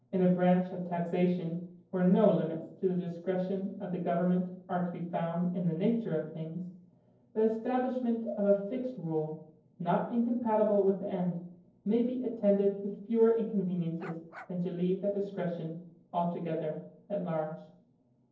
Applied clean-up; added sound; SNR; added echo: neural separator model SepFormer DNS4.